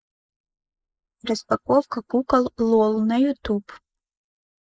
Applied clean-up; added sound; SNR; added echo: neural mask model Resemble Enhance denoiser.